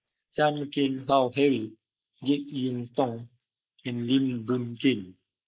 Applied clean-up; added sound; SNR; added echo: neural mask model Resemble Enhance denoiser.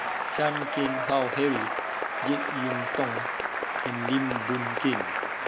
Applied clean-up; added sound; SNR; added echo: none; Applause / Cheering; 0 dB; none.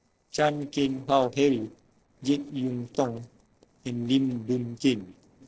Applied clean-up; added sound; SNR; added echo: neural separator model SepFormer DNS4.